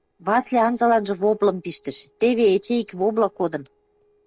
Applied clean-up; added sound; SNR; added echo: neural separator model SepFormer DNS4.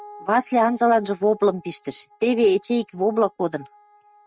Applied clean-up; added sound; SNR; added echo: neural mask model RNNoise.